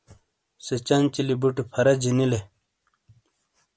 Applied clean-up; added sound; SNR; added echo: none; none; none; none.